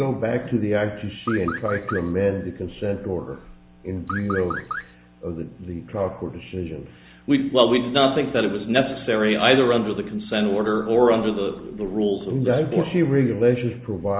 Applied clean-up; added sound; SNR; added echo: none; Car; 10 dB; none.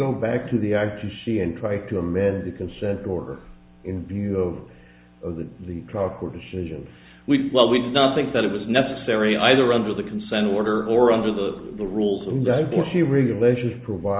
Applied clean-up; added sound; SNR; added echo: none; none; none; none.